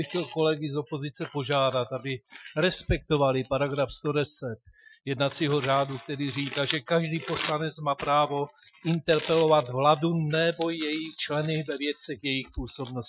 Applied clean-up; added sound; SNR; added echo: classical method Wiener filter.